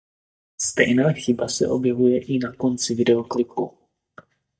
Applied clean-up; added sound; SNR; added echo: neural mask model DeepFilterNet 3.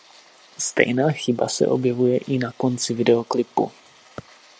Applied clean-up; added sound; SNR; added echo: none; none; none; none.